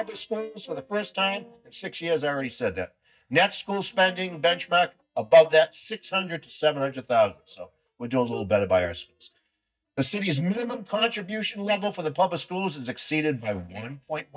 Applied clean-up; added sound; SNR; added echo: neural mask model DeepFilterNet 3.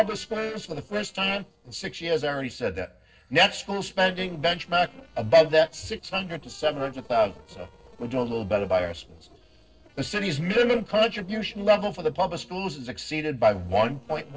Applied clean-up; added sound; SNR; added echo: neural separator model SepFormer DNS4.